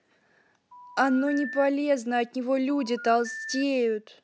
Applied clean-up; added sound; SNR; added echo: none; Telephone; 15 dB; none.